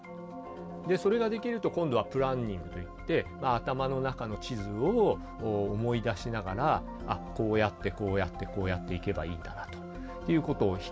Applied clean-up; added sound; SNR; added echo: none; Doorbell; 20 dB; none.